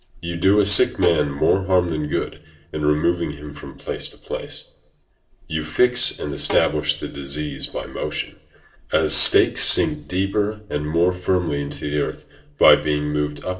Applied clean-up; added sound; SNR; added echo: neural separator model SepFormer DNS4.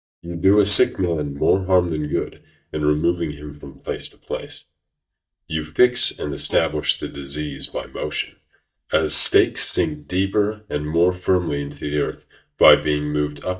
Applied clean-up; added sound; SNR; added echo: neural mask model DeepFilterNet 3.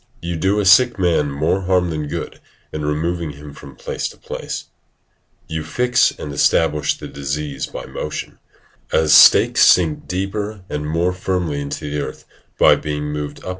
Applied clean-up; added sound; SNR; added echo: none; none; none; none.